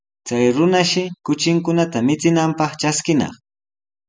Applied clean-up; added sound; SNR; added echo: none; none; none; none.